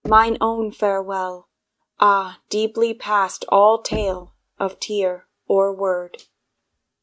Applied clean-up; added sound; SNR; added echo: neural mask model RNNoise.